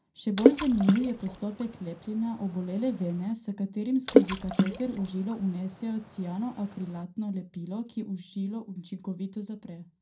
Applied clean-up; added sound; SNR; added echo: none; Water / Splash, splatter; -2 dB; reverberation time 0.2 s.